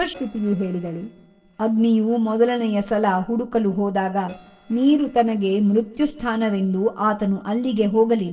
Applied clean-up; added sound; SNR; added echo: neural separator model SepFormer DNS4.